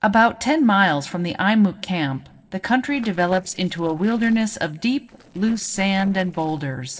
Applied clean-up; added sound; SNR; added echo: neural separator model SepFormer DNS4.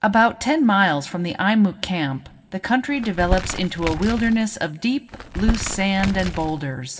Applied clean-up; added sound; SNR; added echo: none; Crumpling, crinkling; 6 dB; reverberation time 0.2 s.